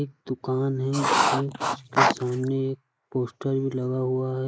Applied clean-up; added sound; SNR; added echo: neural mask model Resemble Enhance denoiser.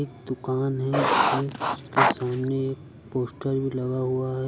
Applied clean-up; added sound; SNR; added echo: none; Writing; -4 dB; none.